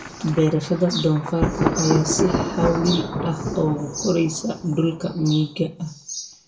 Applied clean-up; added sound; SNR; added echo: none; Thunder; 5 dB; reverberation time 0.2 s.